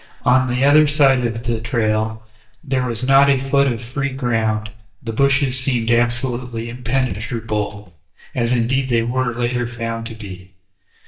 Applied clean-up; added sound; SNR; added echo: neural mask model DeepFilterNet 3.